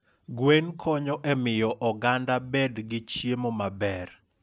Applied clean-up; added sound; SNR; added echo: none; none; none; none.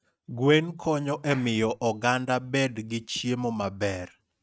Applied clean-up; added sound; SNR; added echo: neural mask model RNNoise.